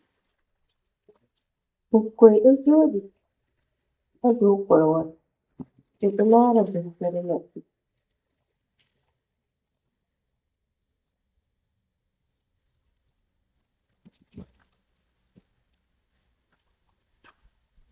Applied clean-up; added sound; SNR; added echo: neural mask model DeepFilterNet 3.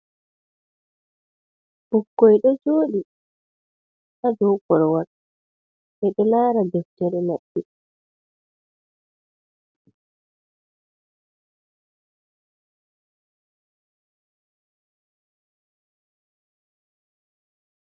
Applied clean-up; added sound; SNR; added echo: none; none; none; none.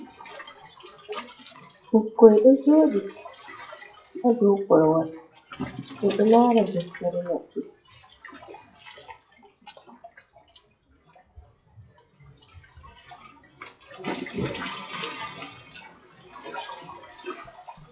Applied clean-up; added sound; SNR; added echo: classical method WPE with log-MMSE.